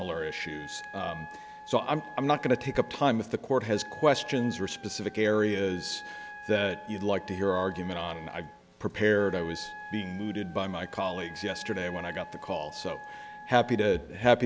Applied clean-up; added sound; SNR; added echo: none; Wind instrument, woodwind instrument; 15 dB; none.